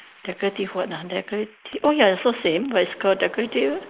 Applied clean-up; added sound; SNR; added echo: neural mask model Resemble Enhance denoiser.